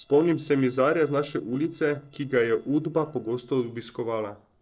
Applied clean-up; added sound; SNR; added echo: neural separator model SepFormer DNS4.